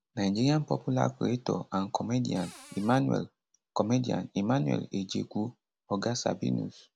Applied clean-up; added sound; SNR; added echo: none; Cupboard open or close; 20 dB; none.